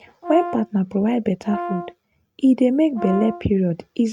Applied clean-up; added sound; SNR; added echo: neural mask model RNNoise.